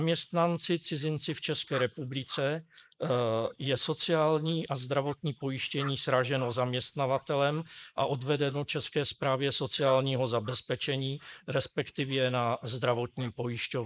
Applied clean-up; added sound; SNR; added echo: neural mask model Resemble Enhance denoiser.